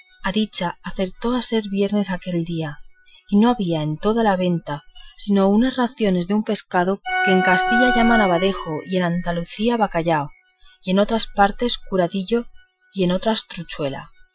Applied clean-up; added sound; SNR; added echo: classical method Wiener filter.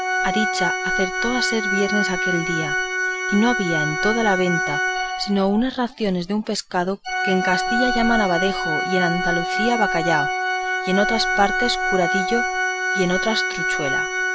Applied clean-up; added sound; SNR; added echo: none; Organ; 0 dB; none.